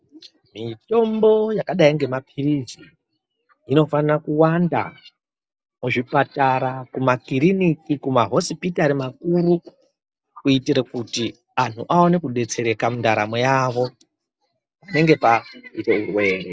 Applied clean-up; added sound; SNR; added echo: none; none; none; none.